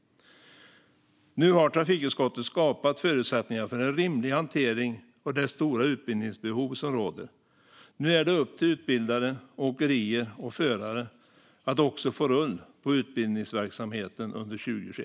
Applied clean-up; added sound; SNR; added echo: none; none; none; none.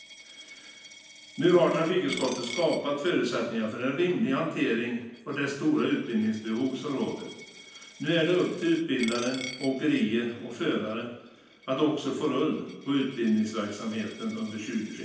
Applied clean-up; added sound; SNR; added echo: none; Coin (dropping); 17 dB; reverberation time 0.9 s.